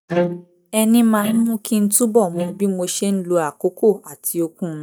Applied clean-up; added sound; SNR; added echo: neural mask model DeepFilterNet 3.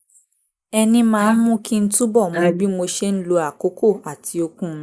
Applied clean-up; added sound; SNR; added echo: neural mask model Resemble Enhance denoiser.